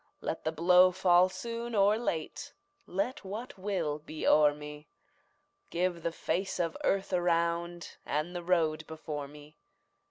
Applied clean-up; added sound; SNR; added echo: none; none; none; none.